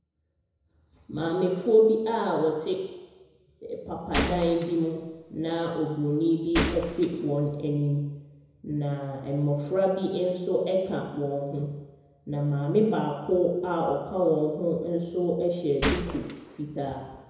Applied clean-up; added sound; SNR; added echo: none; Gunshot, gunfire; 5 dB; reverberation time 1.0 s.